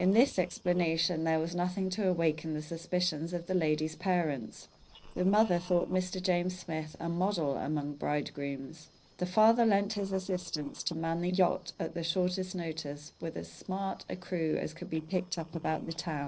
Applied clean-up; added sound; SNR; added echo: neural separator model SepFormer DNS4.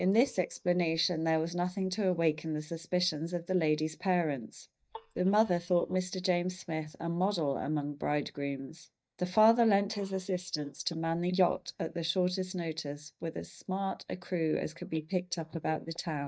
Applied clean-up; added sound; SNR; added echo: neural mask model DeepFilterNet 3.